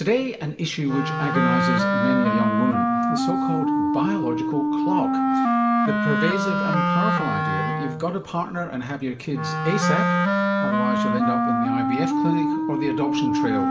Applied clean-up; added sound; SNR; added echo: none; Wind instrument, woodwind instrument; -4 dB; reverberation time 3.0 s.